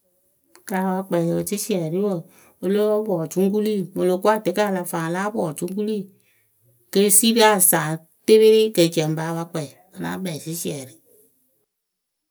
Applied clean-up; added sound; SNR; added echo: none; none; none; none.